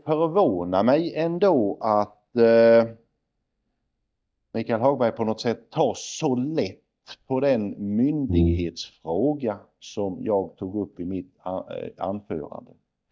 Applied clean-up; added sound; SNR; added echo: neural mask model DeepFilterNet 3.